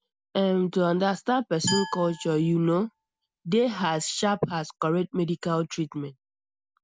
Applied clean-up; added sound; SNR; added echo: none; Glass; 10 dB; none.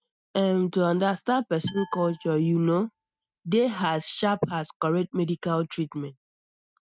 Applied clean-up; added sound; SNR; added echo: neural mask model RNNoise.